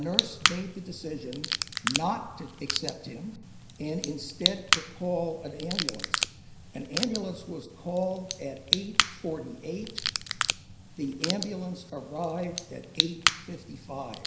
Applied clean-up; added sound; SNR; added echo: none; Crack / Crackle; -2 dB; reverberation time 0.9 s.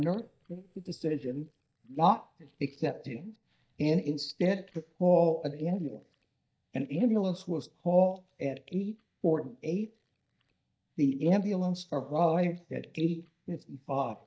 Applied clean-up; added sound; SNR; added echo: neural mask model DeepFilterNet 3.